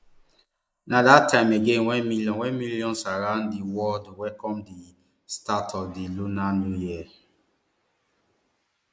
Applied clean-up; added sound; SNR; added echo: neural mask model Resemble Enhance denoiser.